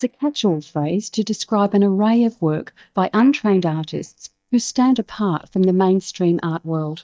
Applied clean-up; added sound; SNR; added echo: neural mask model DeepFilterNet 3.